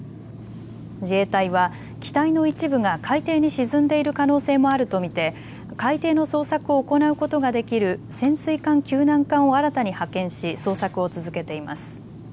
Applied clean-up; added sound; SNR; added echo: none; none; none; none.